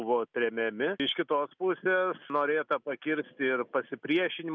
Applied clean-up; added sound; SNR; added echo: none; none; none; none.